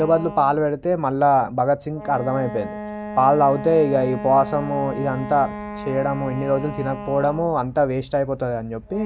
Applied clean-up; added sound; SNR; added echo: none; Wind instrument, woodwind instrument; 12 dB; none.